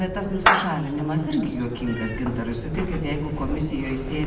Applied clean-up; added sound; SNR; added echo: none; Meow / Clapping; 2 dB; reverberation time 2.0 s.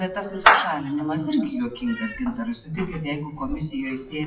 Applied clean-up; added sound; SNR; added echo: classical method WPE with log-MMSE.